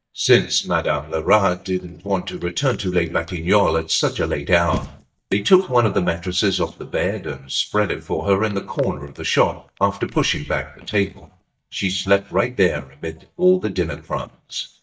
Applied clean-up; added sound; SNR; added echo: neural mask model DeepFilterNet 3.